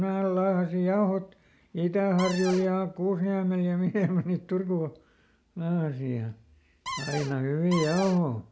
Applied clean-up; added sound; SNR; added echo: none; Cupboard open or close; 9 dB; none.